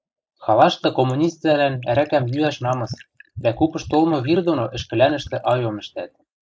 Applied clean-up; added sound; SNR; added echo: neural mask model Resemble Enhance denoiser.